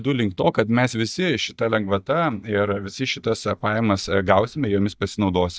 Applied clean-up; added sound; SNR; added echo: neural mask model DeepFilterNet 3.